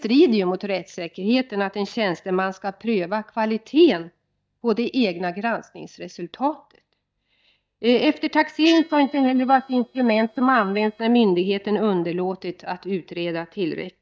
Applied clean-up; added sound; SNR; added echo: neural mask model DeepFilterNet 3.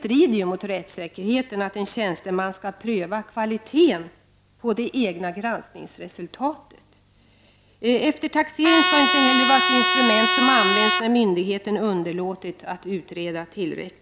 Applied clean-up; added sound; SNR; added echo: none; Trumpet; -4 dB; none.